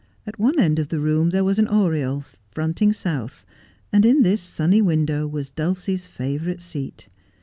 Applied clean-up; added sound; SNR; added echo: none; none; none; none.